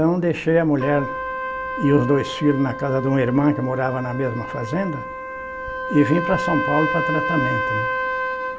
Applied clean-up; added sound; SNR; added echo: none; Trumpet; 5 dB; none.